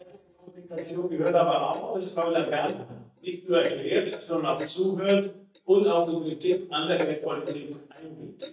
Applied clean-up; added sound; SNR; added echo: neural mask model DeepFilterNet 3.